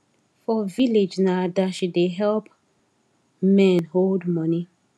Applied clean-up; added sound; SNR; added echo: none; none; none; none.